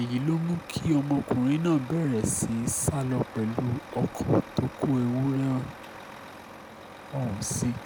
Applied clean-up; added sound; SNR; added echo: none; Truck; 16 dB; none.